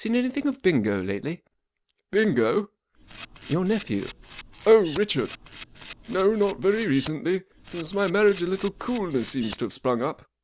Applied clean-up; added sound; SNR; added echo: none; Camera; 18 dB; none.